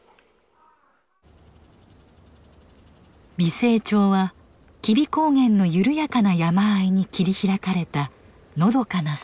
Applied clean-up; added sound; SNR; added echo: none; none; none; none.